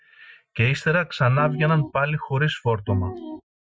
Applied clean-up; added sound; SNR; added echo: classical method Wiener filter.